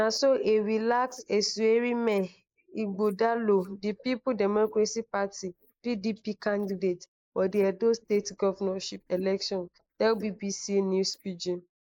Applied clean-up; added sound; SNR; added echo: neural mask model Resemble Enhance denoiser.